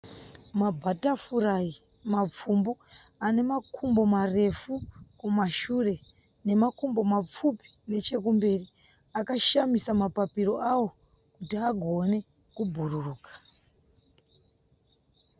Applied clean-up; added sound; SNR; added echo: none; none; none; none.